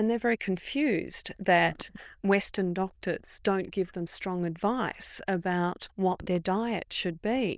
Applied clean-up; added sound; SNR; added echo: neural diffusion model UNIVERSE++.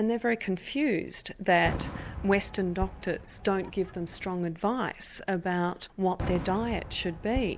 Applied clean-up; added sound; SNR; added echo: none; Fireworks; 10 dB; none.